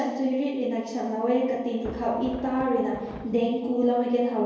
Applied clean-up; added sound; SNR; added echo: none; Thunder; 16 dB; reverberation time 1.2 s.